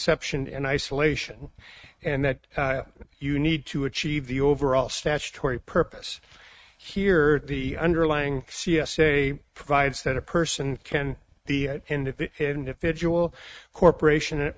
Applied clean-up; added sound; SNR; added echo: neural mask model RNNoise.